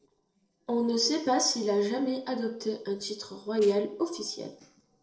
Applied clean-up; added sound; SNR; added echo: neural separator model SepFormer DNS4.